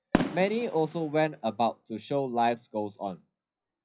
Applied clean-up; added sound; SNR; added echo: classical method WPE with log-MMSE.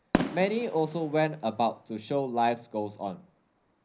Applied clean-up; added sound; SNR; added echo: none; Fireworks; 8 dB; reverberation time 0.5 s.